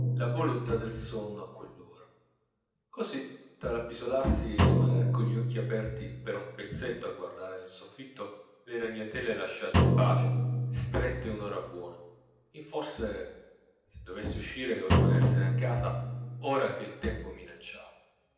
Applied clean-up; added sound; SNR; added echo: none; Drum; -4 dB; reverberation time 0.9 s.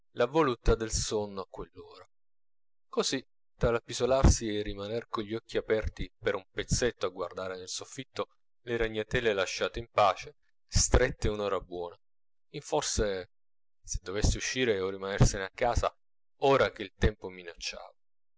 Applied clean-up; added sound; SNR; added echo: none; none; none; none.